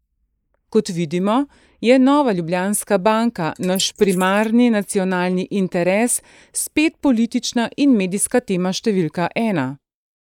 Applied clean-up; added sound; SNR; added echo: neural mask model Resemble Enhance denoiser.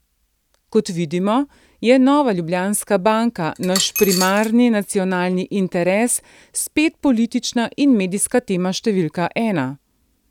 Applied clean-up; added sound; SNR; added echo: none; Coin (dropping); 7 dB; none.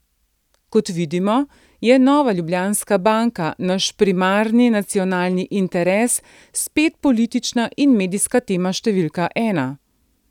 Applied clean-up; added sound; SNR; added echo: none; none; none; none.